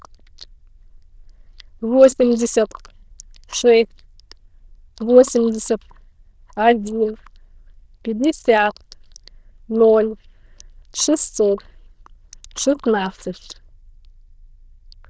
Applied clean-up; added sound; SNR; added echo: neural diffusion model UNIVERSE++.